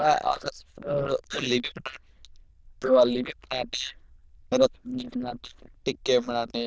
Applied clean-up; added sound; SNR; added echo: neural diffusion model UNIVERSE++.